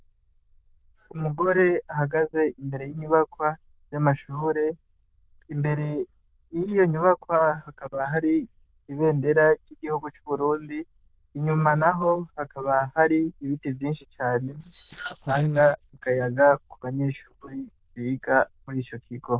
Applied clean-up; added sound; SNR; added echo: neural diffusion model UNIVERSE++.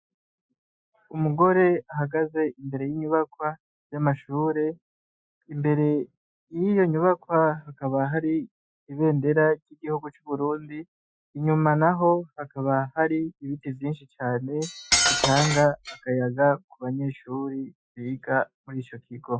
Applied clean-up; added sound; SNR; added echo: classical method Wiener filter.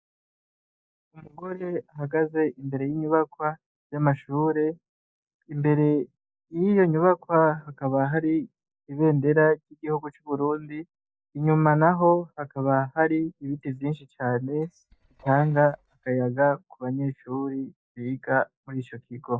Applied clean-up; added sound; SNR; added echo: neural mask model DeepFilterNet 3.